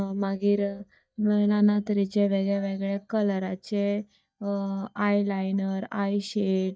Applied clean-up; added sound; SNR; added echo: neural mask model DeepFilterNet 3.